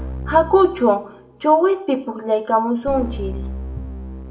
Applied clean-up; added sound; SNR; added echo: none; Keyboard (musical); 12 dB; reverberation time 0.6 s.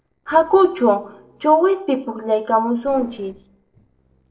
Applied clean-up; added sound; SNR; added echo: neural separator model SepFormer DNS4.